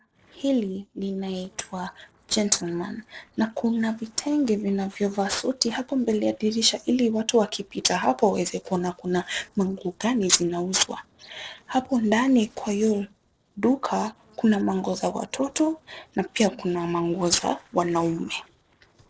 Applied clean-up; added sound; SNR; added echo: neural separator model SepFormer DNS4.